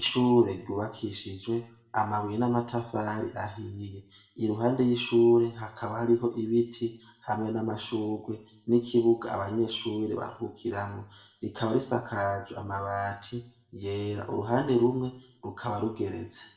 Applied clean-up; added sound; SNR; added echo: none; none; none; reverberation time 0.5 s.